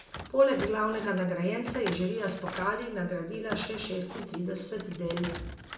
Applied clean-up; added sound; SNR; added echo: none; Thump, thud; 12 dB; reverberation time 0.6 s.